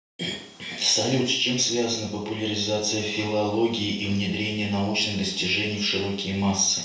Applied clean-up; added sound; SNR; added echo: none; none; none; reverberation time 0.6 s.